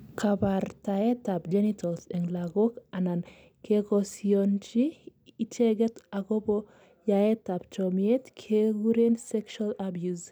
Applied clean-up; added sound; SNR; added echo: none; none; none; none.